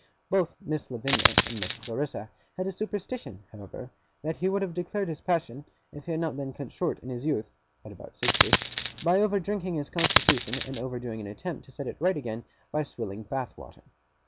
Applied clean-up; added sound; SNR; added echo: none; Coin (dropping); -5 dB; none.